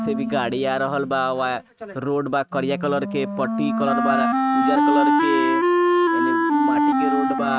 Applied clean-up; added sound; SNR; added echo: neural mask model RNNoise.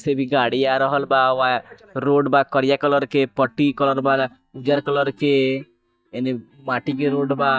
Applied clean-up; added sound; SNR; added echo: neural mask model DeepFilterNet 3.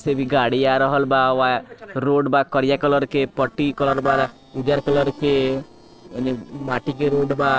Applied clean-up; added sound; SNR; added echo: neural separator model SepFormer DNS4.